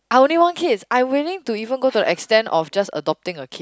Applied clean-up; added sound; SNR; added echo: none; none; none; none.